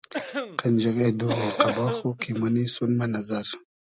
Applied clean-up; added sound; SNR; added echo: none; Cough; 6 dB; none.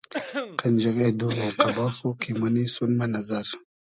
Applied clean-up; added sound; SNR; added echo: neural mask model Resemble Enhance denoiser.